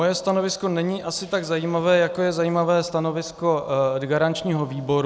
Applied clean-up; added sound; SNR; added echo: none; none; none; none.